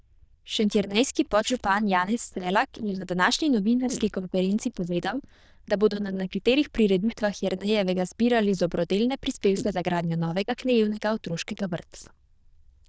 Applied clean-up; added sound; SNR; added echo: neural diffusion model UNIVERSE++.